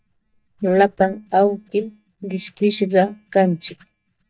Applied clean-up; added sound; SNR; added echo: neural mask model DeepFilterNet 3.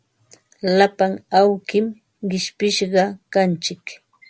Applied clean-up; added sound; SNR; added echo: none; none; none; none.